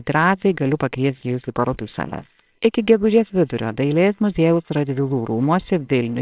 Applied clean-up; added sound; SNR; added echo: neural separator model SepFormer WHAMR!.